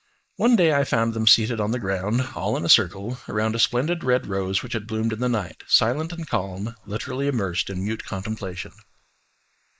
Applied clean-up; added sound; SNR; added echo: neural mask model Resemble Enhance denoiser.